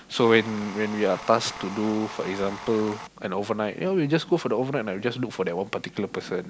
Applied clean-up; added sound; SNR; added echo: none; Tools; 13 dB; none.